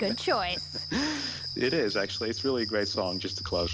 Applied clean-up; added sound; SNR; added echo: none; Cricket; 7 dB; none.